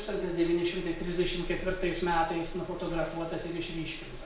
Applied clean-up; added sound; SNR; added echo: none; none; none; none.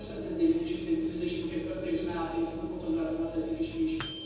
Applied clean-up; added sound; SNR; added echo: none; Microwave oven; 14 dB; reverberation time 1.1 s.